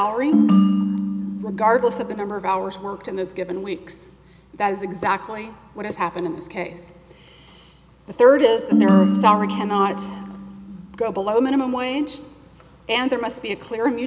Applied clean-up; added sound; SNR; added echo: none; Ringtone; -1 dB; none.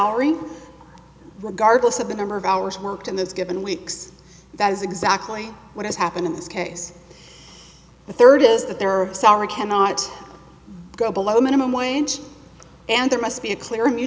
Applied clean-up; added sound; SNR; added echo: none; none; none; none.